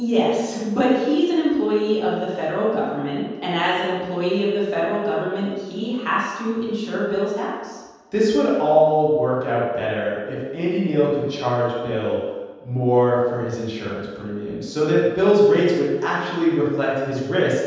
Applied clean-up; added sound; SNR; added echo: none; none; none; reverberation time 1.2 s.